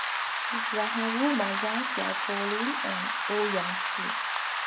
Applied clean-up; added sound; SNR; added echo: none; Rain; -3 dB; reverberation time 0.1 s.